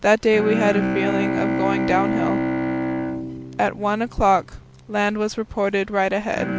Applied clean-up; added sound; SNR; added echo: none; Bowed string instrument; 4 dB; none.